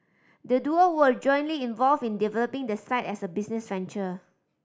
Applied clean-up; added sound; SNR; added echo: none; none; none; none.